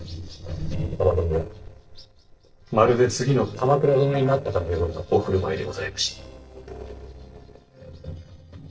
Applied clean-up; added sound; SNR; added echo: neural separator model SepFormer DNS4.